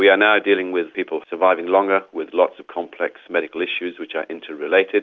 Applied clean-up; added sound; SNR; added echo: none; none; none; none.